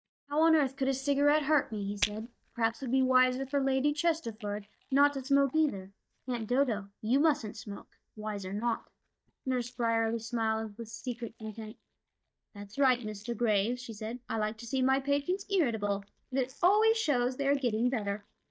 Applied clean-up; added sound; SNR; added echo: neural mask model DeepFilterNet 3.